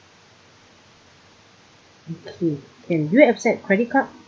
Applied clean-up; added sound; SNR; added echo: none; none; none; none.